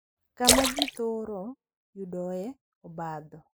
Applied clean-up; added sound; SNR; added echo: classical method spectral subtraction.